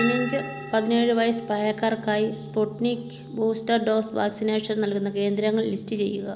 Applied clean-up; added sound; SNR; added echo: none; Bell; 13 dB; none.